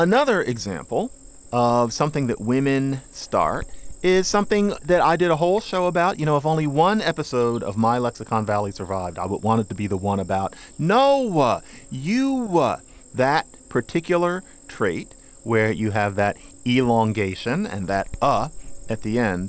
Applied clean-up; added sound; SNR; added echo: none; Cricket; 18 dB; none.